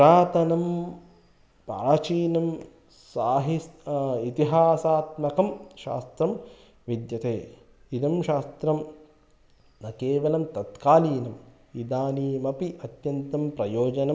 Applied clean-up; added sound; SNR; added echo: none; none; none; none.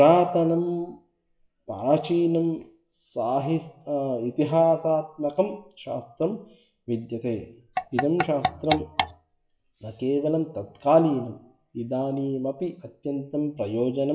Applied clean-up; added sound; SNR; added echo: classical method WPE with log-MMSE.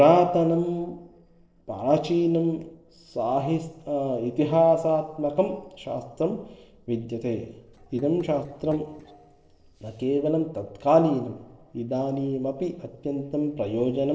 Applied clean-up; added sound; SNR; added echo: neural separator model SepFormer DNS4.